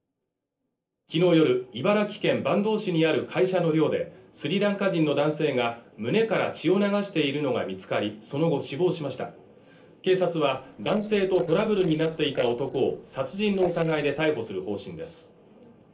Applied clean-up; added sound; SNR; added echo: neural separator model SepFormer DNS4.